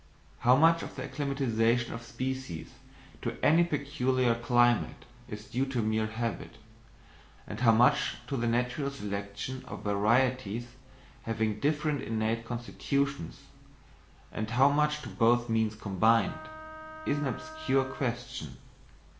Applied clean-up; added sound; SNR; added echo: none; Wind instrument, woodwind instrument; 14 dB; reverberation time 1.9 s.